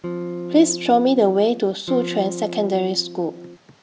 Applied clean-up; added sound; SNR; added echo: none; Electric guitar / Strum; 11 dB; none.